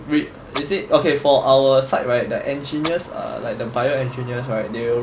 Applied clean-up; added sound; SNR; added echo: none; Fire; 18 dB; none.